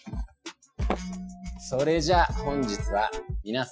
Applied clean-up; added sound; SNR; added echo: classical method Wiener filter.